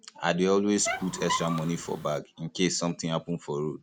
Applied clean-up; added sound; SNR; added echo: none; Squeak; 6 dB; none.